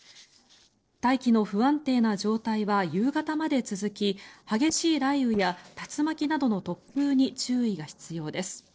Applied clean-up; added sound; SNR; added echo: neural separator model SepFormer DNS4.